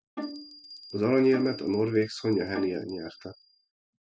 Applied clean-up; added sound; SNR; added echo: none; Bell + Bowed string instrument; 13 dB; none.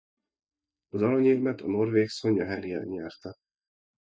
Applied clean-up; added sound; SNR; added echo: neural mask model DeepFilterNet 3.